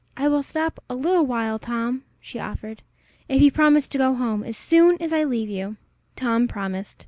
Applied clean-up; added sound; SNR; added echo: none; none; none; none.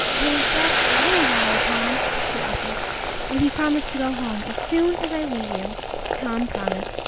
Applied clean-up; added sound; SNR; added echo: none; Boiling; -2 dB; none.